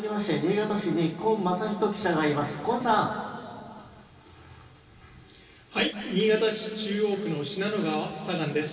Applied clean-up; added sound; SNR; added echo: none; none; none; reverberation time 2.6 s.